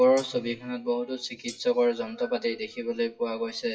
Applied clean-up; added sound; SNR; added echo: classical method WPE with log-MMSE.